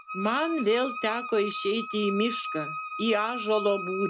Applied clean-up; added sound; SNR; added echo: none; Wind instrument, woodwind instrument; 8 dB; none.